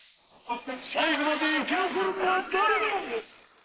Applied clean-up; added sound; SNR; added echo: neural mask model Resemble Enhance denoiser.